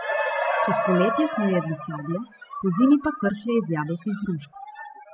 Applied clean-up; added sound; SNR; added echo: classical method spectral subtraction.